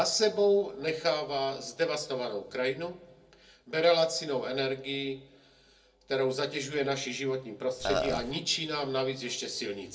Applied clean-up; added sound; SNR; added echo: none; Burping, eructation; 0 dB; reverberation time 0.2 s.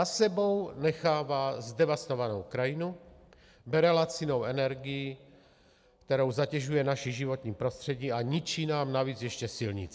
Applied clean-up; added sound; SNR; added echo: none; none; none; none.